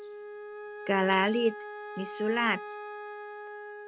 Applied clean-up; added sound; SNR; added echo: none; Wind instrument, woodwind instrument + Shatter; 10 dB; none.